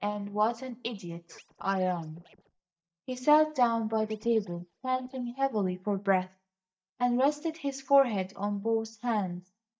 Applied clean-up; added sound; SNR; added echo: neural mask model DeepFilterNet 3.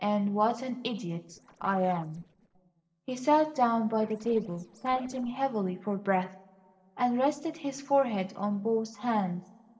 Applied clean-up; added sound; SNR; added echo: neural separator model SepFormer DNS4.